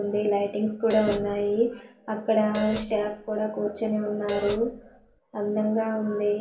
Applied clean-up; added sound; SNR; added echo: none; Hi-hat; 11 dB; reverberation time 0.5 s.